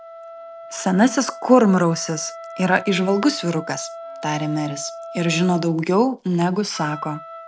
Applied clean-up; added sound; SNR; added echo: none; Wind instrument, woodwind instrument; 15 dB; none.